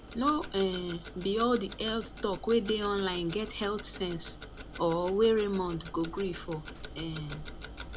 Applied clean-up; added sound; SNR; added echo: none; Tick-tock; 12 dB; none.